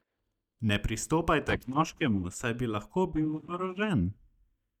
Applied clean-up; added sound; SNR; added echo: neural mask model DeepFilterNet 3.